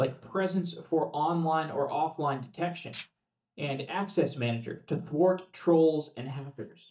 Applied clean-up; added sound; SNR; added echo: neural mask model DeepFilterNet 3.